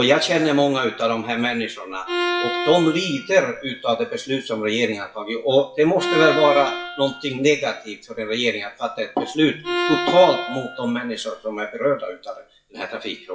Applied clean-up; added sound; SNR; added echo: classical method WPE with log-MMSE.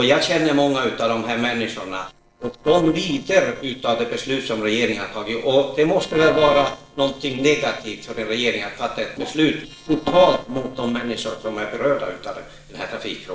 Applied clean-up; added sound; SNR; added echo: neural separator model SepFormer DNS4.